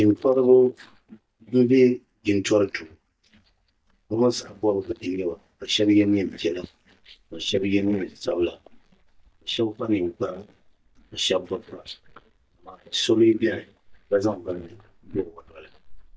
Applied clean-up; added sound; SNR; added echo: neural mask model DeepFilterNet 3.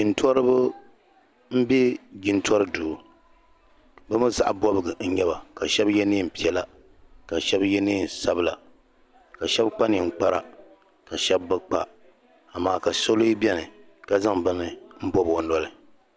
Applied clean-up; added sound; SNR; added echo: none; none; none; none.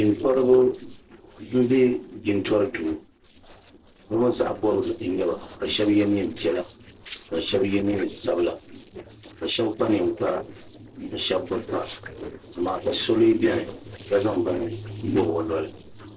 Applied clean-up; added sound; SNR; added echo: neural separator model SepFormer DNS4.